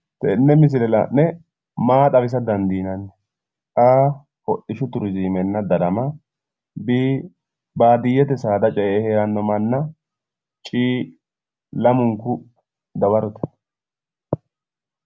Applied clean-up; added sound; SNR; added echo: none; none; none; none.